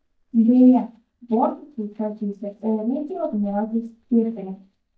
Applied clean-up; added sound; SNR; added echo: neural mask model DeepFilterNet 3.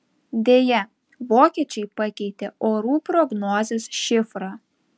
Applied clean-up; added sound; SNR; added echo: none; none; none; none.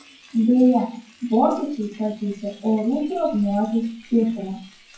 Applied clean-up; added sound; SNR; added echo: classical method WPE with log-MMSE.